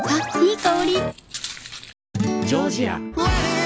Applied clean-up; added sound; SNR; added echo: none; Walk, footsteps; 13 dB; none.